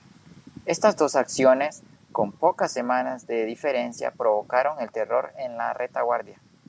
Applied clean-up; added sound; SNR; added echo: none; none; none; none.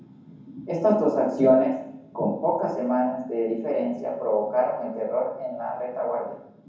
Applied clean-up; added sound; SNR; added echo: none; none; none; reverberation time 0.9 s.